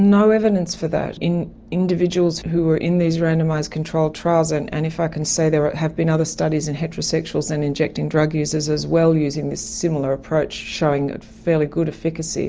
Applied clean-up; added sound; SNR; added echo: none; none; none; none.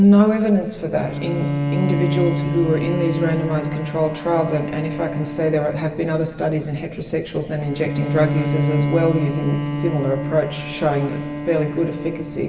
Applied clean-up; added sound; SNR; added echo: none; Bowed string instrument; 4 dB; reverberation time 2.0 s.